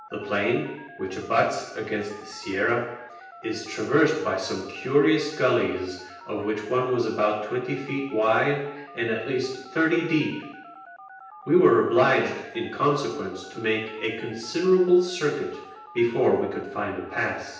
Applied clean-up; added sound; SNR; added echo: none; Telephone; 19 dB; reverberation time 0.9 s.